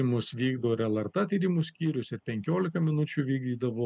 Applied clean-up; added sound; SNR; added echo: none; none; none; none.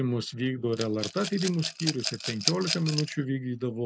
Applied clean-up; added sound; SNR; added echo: none; Rattle / Glass; 5 dB; none.